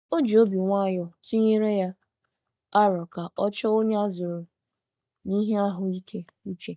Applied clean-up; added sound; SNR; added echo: neural mask model DeepFilterNet 3.